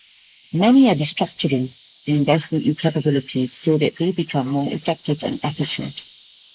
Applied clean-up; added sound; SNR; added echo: neural mask model Resemble Enhance denoiser.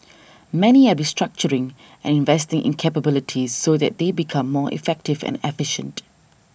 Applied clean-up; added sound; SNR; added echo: none; none; none; none.